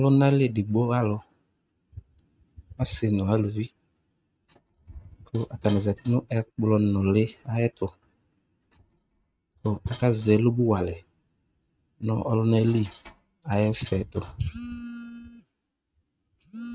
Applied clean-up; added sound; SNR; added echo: neural mask model RNNoise.